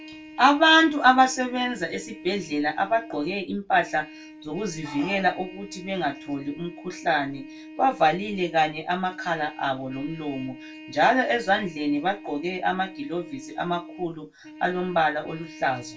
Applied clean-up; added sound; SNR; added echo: none; Trumpet; 18 dB; reverberation time 0.2 s.